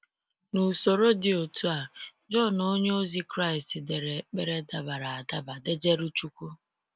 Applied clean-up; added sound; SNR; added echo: none; none; none; none.